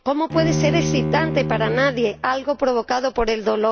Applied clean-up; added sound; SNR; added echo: none; Bowed string instrument; 5 dB; none.